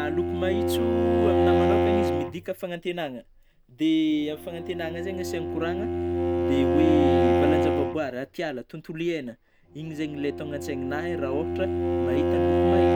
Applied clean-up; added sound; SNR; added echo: none; Bowed string instrument; -4 dB; none.